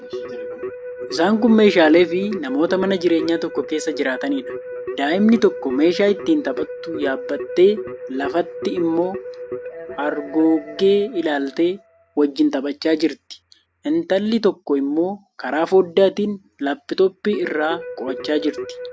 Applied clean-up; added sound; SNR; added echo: none; Keyboard (musical); 12 dB; none.